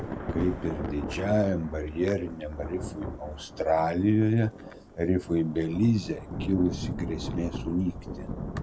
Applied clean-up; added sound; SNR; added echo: none; Thunder / Rain; 9 dB; none.